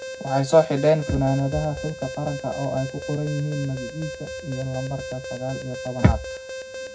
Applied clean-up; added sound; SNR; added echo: none; Alarm; 10 dB; reverberation time 0.4 s.